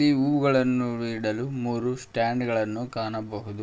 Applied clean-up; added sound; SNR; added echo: none; none; none; none.